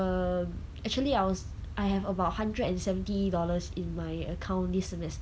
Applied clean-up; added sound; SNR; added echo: none; none; none; none.